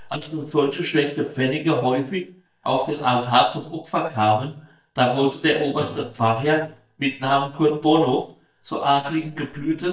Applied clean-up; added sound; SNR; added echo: neural mask model DeepFilterNet 3.